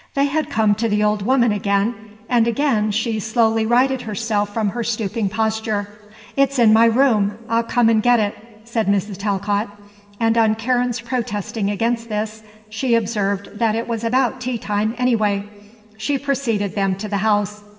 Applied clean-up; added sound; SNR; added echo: none; none; none; reverberation time 1.8 s.